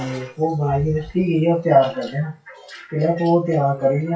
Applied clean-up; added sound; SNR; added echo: classical method WPE with log-MMSE.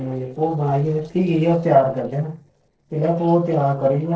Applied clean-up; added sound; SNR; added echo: neural separator model SepFormer DNS4.